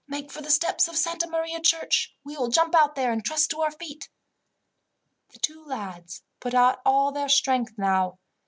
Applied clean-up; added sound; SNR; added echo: none; none; none; none.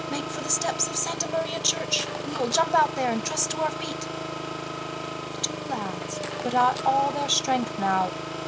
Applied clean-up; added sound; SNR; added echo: none; Engine; 5 dB; none.